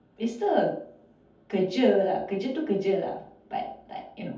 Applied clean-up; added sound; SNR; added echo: none; none; none; reverberation time 0.6 s.